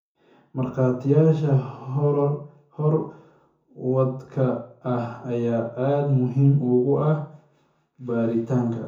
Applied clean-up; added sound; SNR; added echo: none; none; none; reverberation time 0.6 s.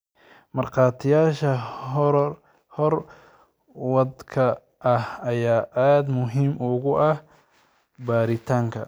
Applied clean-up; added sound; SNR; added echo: none; none; none; none.